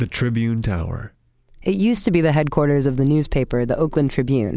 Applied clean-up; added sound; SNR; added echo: none; none; none; none.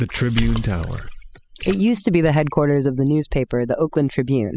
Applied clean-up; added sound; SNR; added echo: classical method spectral subtraction.